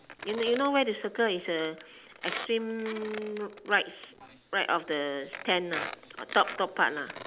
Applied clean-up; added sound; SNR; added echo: none; Squeak; 13 dB; none.